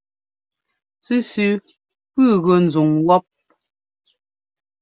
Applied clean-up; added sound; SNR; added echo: none; none; none; none.